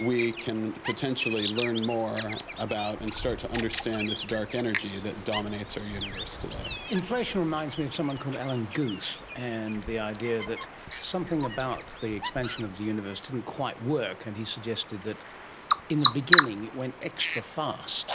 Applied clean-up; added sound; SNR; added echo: none; Bird vocalization, bird call, bird song; 0 dB; none.